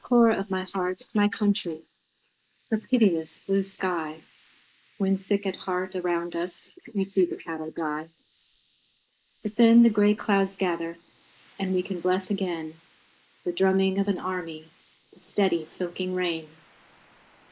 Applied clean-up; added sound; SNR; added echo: neural mask model Resemble Enhance denoiser.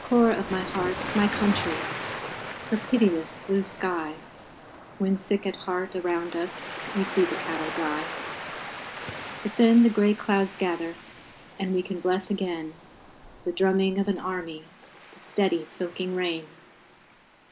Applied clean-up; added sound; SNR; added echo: none; Waves, surf; 11 dB; none.